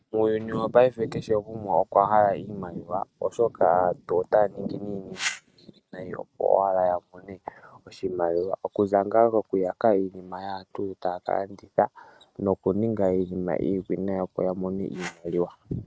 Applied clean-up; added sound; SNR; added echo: neural mask model RNNoise.